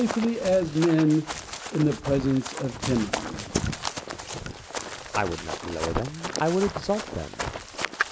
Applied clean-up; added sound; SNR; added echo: none; Run; 6 dB; none.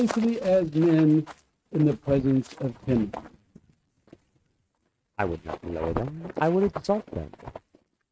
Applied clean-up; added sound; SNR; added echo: neural mask model RNNoise.